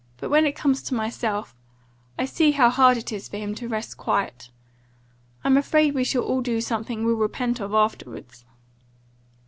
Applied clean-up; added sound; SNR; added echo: none; none; none; none.